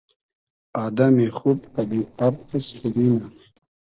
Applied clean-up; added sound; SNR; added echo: neural separator model SepFormer DNS4.